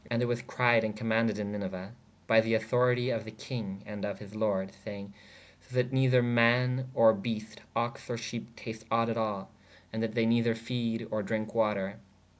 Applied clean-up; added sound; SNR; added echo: none; none; none; none.